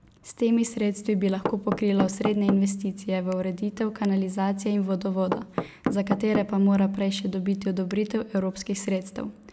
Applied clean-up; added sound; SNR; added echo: none; Knock / Wood; 9 dB; none.